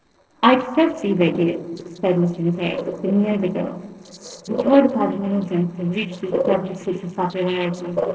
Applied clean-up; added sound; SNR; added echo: neural separator model SepFormer DNS4.